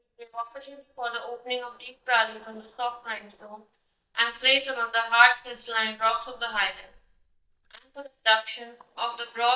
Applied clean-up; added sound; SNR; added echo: neural mask model DeepFilterNet 3.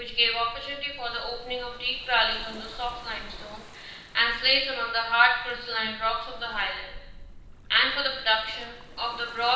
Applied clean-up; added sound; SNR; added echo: none; Waves, surf; 16 dB; reverberation time 0.9 s.